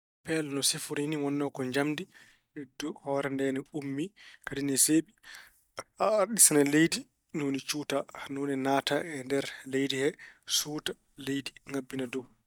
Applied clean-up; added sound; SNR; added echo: neural mask model DeepFilterNet 3.